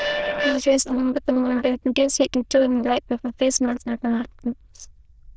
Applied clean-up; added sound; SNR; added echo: neural diffusion model UNIVERSE++.